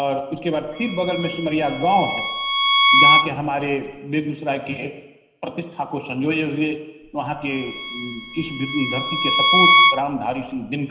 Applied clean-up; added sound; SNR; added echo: none; Bowed string instrument; -4 dB; reverberation time 0.9 s.